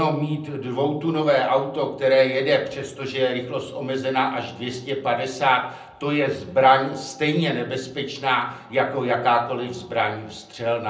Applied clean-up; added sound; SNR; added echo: none; none; none; reverberation time 0.6 s.